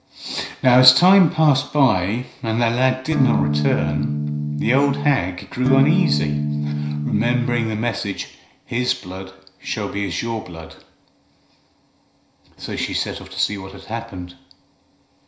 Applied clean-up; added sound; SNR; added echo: none; Electric guitar / Strum; 0 dB; reverberation time 0.5 s.